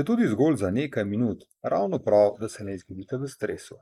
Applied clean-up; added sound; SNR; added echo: neural mask model Resemble Enhance denoiser.